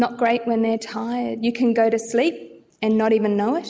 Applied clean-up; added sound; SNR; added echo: none; none; none; none.